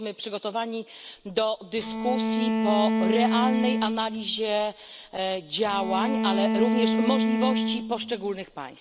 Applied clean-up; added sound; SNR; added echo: none; Bowed string instrument; -2 dB; none.